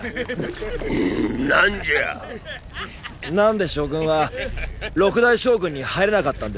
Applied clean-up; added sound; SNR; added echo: none; Purr; 15 dB; none.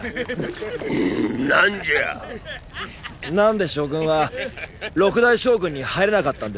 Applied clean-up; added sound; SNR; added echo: none; none; none; none.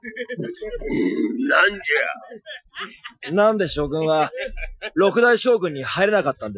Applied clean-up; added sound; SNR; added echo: classical method Wiener filter.